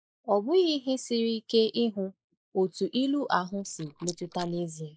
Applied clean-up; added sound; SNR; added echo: neural mask model Resemble Enhance denoiser.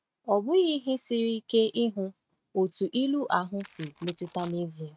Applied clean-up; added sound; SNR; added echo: neural mask model RNNoise.